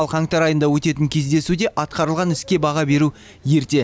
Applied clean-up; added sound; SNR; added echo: none; none; none; none.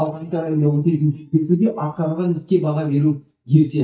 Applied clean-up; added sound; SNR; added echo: neural mask model DeepFilterNet 3.